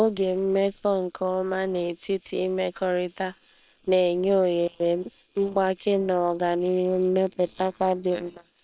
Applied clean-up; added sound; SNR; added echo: neural separator model SepFormer WHAM!.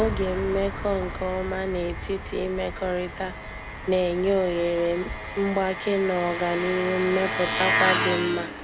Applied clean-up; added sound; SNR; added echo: none; Engine; 4 dB; none.